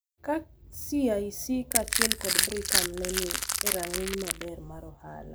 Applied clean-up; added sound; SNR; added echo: none; Crushing; -4 dB; none.